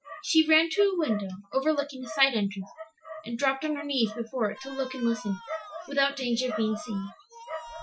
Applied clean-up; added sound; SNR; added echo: classical method Wiener filter.